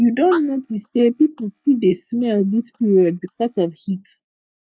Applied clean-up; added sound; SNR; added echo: neural mask model DeepFilterNet 3.